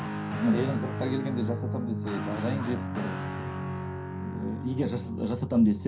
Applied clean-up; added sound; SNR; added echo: none; Guitar; 4 dB; reverberation time 0.3 s.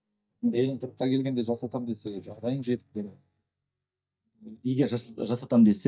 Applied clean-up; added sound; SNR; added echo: neural mask model DeepFilterNet 3.